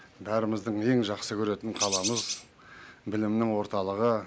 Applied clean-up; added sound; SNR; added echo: none; Bird; 3 dB; none.